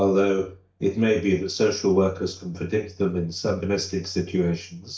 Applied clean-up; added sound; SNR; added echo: neural mask model DeepFilterNet 3.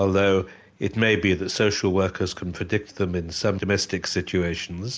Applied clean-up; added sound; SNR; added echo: none; none; none; none.